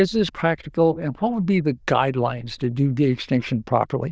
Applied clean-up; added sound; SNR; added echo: neural diffusion model UNIVERSE++.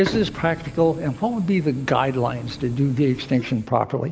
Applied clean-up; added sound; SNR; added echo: none; Printer; 14 dB; none.